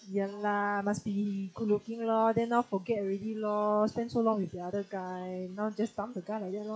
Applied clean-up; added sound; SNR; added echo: classical method log-MMSE.